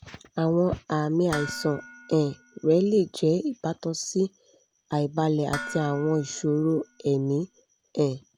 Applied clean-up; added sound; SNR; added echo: none; Dishes, pots, and pans; 14 dB; none.